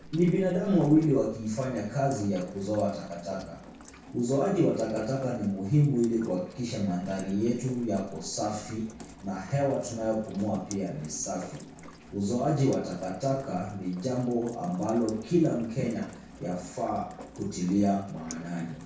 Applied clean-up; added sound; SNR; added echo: none; Rain; 17 dB; reverberation time 0.6 s.